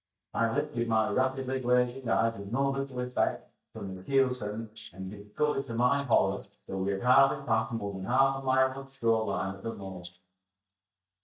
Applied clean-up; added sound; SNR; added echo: neural mask model DeepFilterNet 3.